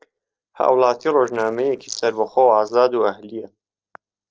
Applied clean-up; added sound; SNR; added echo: neural separator model SepFormer DNS4.